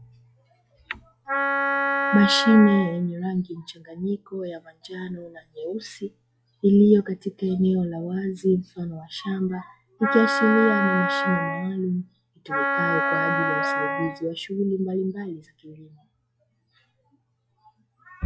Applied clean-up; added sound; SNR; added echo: classical method log-MMSE.